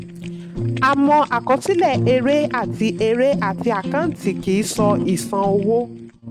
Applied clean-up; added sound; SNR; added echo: neural mask model RNNoise.